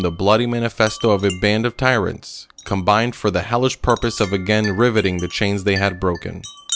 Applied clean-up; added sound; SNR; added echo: none; Wind chime; 17 dB; none.